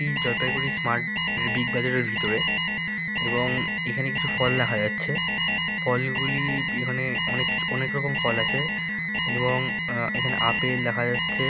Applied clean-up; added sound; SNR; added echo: none; Alarm; -2 dB; none.